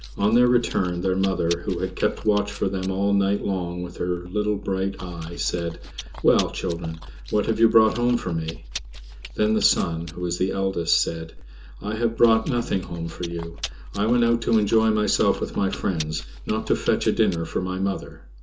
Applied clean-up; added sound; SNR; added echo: none; Chewing, mastication; 13 dB; reverberation time 0.2 s.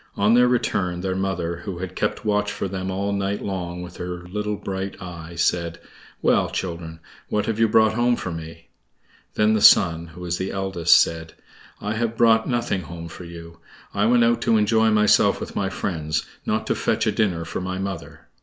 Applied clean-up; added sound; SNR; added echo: none; none; none; none.